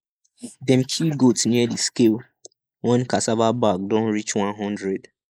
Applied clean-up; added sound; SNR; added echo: neural mask model Resemble Enhance denoiser.